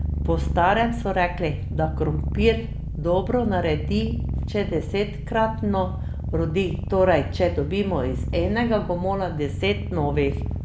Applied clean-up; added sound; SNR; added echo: none; Purr; 4 dB; none.